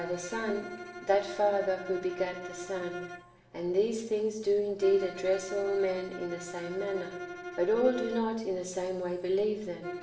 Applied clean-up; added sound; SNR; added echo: none; Bowed string instrument; 12 dB; reverberation time 1.3 s.